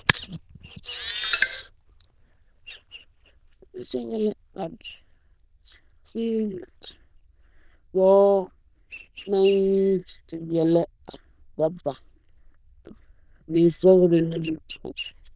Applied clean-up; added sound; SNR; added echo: neural diffusion model UNIVERSE++.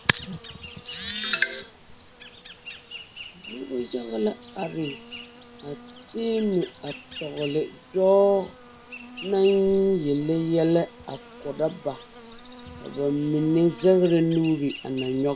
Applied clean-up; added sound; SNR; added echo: none; Insect; 17 dB; none.